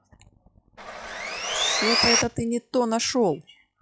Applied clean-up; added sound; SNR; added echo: classical method log-MMSE.